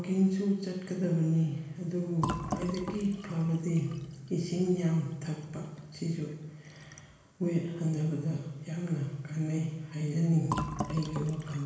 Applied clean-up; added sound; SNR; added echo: none; Fill (with liquid); 12 dB; reverberation time 1.1 s.